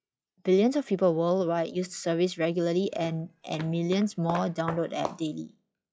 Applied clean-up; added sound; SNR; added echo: classical method log-MMSE.